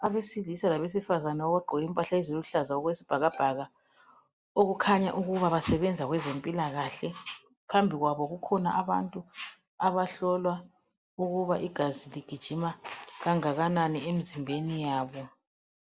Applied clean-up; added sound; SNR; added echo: none; Bowed string instrument; 18 dB; none.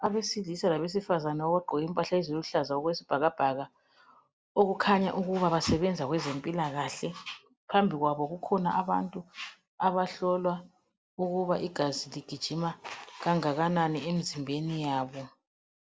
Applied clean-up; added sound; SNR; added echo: none; none; none; none.